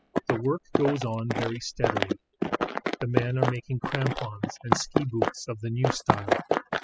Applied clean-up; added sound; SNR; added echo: classical method spectral subtraction.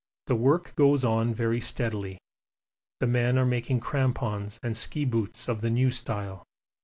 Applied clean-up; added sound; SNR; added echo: none; none; none; none.